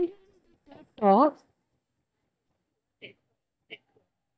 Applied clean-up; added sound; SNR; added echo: neural mask model DeepFilterNet 3.